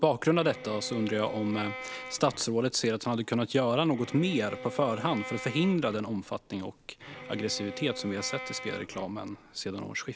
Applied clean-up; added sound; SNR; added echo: none; Bowed string instrument; 13 dB; none.